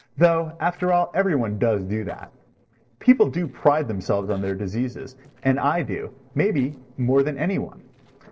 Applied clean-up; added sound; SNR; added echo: neural separator model SepFormer DNS4.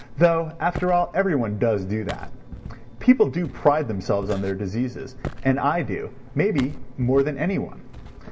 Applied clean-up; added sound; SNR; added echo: none; Walk, footsteps; 14 dB; reverberation time 1.9 s.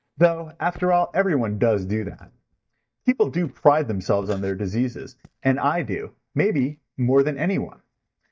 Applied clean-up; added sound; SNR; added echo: neural mask model DeepFilterNet 3.